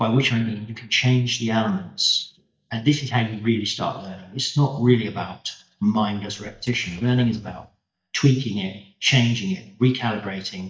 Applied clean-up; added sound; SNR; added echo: neural mask model DeepFilterNet 3.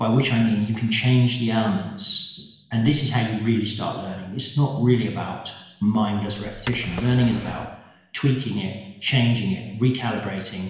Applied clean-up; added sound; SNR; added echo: none; Drawer open or close; 13 dB; reverberation time 1.0 s.